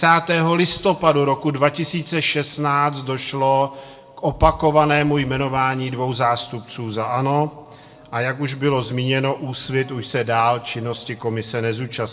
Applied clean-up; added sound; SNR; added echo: none; none; none; reverberation time 1.9 s.